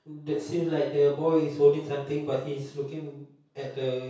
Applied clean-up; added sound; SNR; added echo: none; none; none; reverberation time 0.6 s.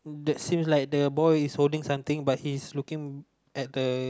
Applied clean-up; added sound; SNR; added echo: none; none; none; none.